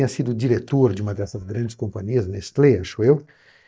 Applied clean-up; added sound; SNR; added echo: neural mask model DeepFilterNet 3.